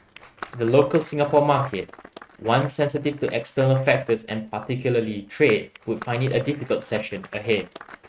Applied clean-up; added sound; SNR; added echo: neural mask model RNNoise.